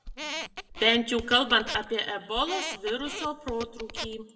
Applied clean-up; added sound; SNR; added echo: none; Squeak; 9 dB; reverberation time 1.0 s.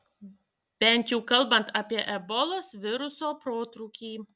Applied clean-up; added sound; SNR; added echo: none; none; none; none.